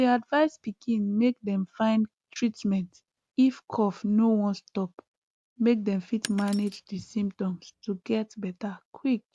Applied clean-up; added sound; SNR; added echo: none; Shatter; 17 dB; none.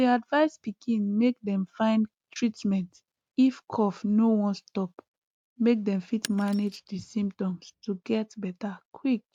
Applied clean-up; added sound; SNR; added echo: neural mask model RNNoise.